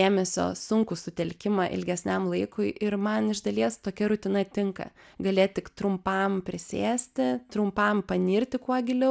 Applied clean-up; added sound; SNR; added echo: none; none; none; none.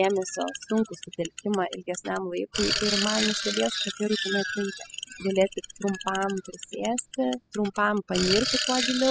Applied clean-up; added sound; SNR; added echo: classical method spectral subtraction.